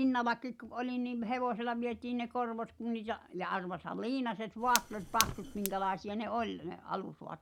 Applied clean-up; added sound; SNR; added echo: none; Fire; 4 dB; none.